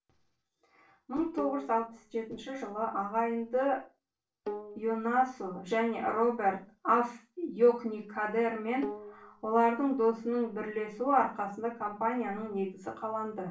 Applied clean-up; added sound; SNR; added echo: neural separator model SepFormer DNS4.